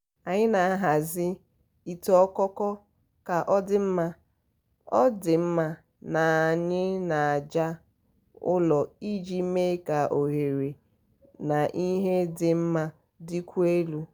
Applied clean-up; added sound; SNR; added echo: none; none; none; none.